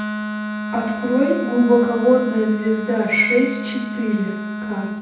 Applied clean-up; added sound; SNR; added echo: none; Wind instrument, woodwind instrument; 7 dB; reverberation time 0.8 s.